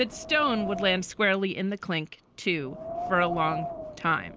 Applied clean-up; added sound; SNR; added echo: none; Wind; 10 dB; none.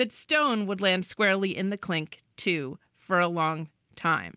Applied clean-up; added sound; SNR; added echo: none; none; none; none.